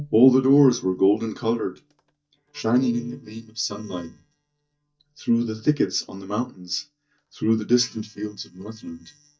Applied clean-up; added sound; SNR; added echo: neural mask model DeepFilterNet 3.